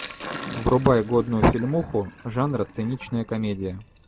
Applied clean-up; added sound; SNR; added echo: none; Sink (filling or washing); 16 dB; none.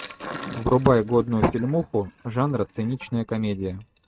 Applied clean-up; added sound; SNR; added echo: neural mask model RNNoise.